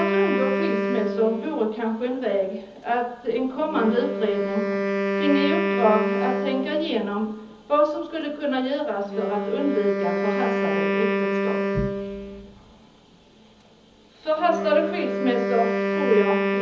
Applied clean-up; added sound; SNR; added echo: none; Wind instrument, woodwind instrument; 1 dB; reverberation time 0.7 s.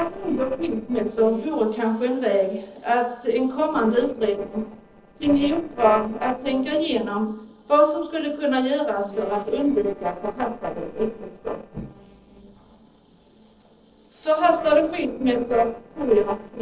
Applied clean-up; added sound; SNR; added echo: neural separator model SepFormer DNS4.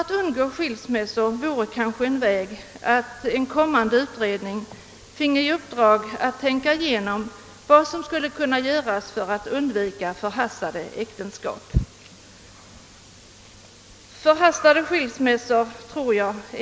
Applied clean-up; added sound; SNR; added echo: none; none; none; none.